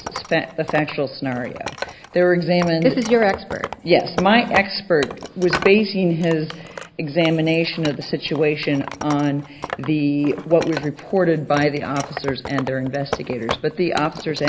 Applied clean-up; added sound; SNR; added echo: none; Wood; 12 dB; none.